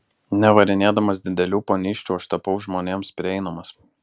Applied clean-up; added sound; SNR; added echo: none; none; none; none.